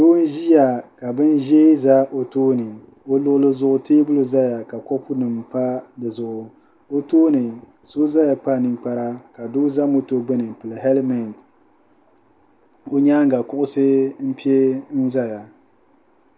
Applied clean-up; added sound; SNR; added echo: none; none; none; none.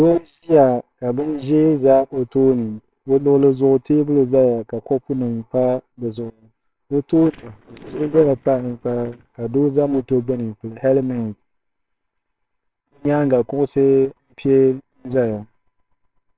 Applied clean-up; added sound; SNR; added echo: neural separator model SepFormer WHAMR!.